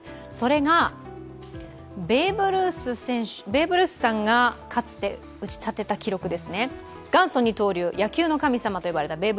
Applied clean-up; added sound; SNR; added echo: none; none; none; none.